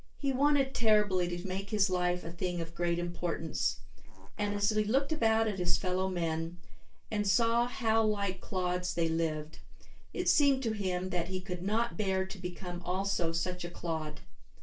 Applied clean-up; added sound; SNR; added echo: neural separator model SepFormer DNS4.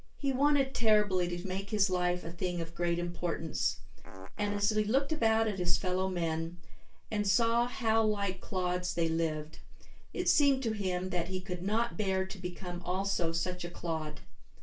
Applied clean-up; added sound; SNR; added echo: none; Fart; 18 dB; reverberation time 0.2 s.